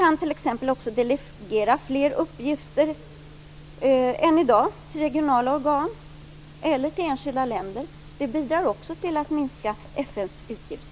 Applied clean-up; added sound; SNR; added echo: none; none; none; none.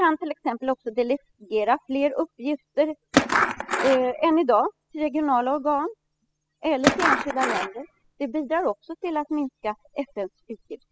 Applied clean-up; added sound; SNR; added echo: classical method spectral subtraction.